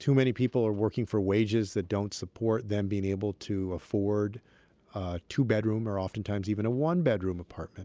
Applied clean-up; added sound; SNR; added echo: none; none; none; none.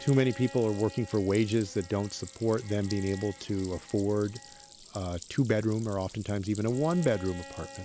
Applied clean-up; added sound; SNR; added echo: none; Stream + Bowed string instrument; 17 dB; none.